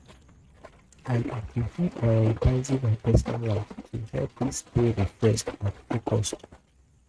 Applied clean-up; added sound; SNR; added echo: neural mask model RNNoise.